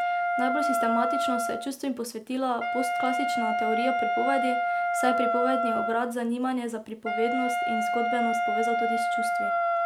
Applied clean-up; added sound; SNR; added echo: none; Wind instrument, woodwind instrument; -3 dB; none.